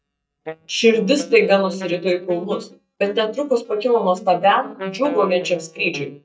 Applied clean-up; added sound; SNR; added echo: neural mask model DeepFilterNet 3.